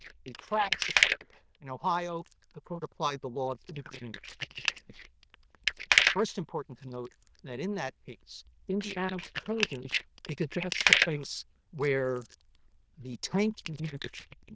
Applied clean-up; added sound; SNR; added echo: neural diffusion model UNIVERSE++.